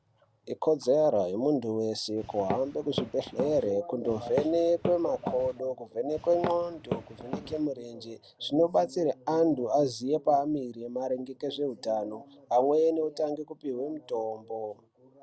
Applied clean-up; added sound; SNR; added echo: none; Walk, footsteps; 9 dB; none.